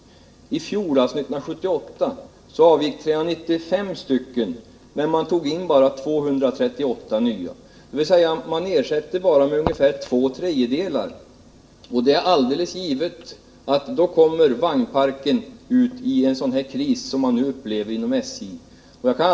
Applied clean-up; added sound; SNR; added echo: none; none; none; reverberation time 1.4 s.